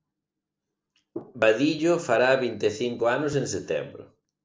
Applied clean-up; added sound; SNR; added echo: neural separator model SepFormer DNS4.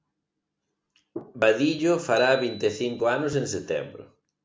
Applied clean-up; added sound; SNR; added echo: none; Marimba, xylophone; 17 dB; none.